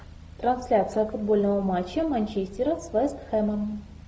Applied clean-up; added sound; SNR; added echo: none; none; none; none.